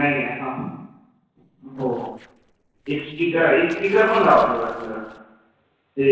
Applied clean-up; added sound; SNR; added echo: neural separator model SepFormer DNS4.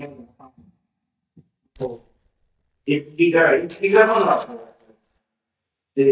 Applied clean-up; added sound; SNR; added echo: neural mask model DeepFilterNet 3.